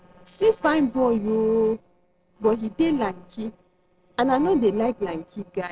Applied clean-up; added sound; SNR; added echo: neural separator model SepFormer DNS4.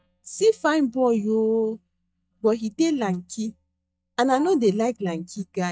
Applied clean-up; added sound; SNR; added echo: neural mask model DeepFilterNet 3.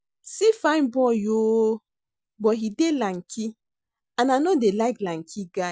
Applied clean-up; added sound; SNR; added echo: none; none; none; none.